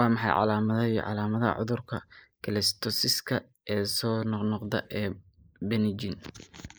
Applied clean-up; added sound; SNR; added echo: neural mask model Resemble Enhance denoiser.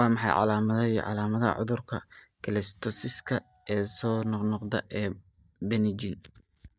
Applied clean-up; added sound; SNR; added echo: neural mask model DeepFilterNet 3.